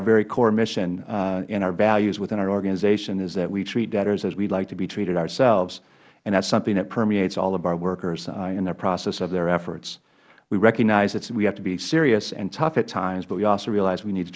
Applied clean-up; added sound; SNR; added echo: none; none; none; none.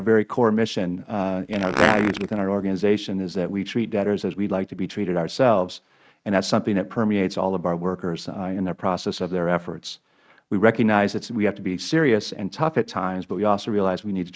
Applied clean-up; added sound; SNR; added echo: neural mask model RNNoise.